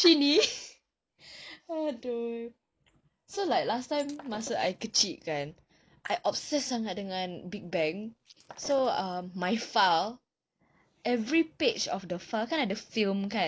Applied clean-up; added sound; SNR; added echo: neural mask model Resemble Enhance denoiser.